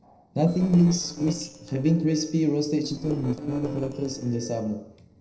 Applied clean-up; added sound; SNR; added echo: neural separator model SepFormer DNS4.